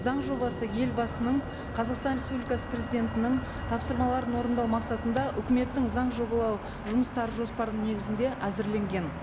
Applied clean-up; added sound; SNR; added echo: none; Motor vehicle (road); 7 dB; none.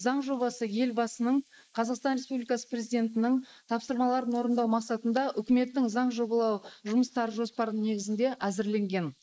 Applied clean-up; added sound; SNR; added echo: neural mask model Resemble Enhance denoiser.